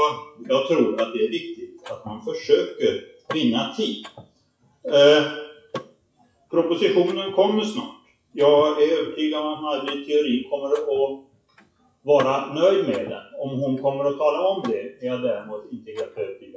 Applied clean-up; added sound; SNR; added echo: classical method WPE with log-MMSE.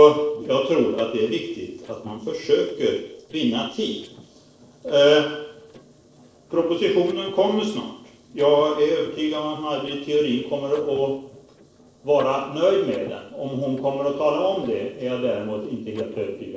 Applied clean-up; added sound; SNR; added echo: neural separator model SepFormer DNS4.